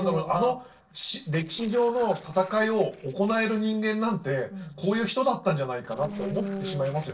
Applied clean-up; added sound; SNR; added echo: neural separator model SepFormer DNS4.